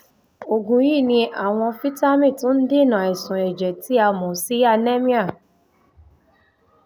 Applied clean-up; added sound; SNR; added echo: none; none; none; none.